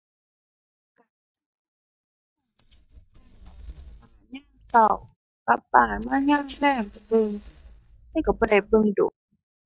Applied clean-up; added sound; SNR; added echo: neural mask model DeepFilterNet 3.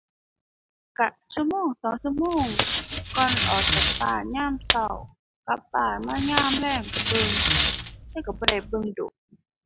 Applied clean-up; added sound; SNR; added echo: none; Packing tape, duct tape; -1 dB; none.